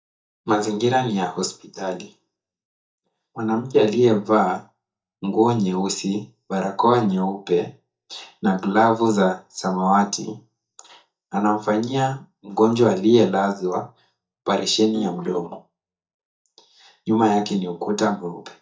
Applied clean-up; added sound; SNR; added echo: neural mask model DeepFilterNet 3.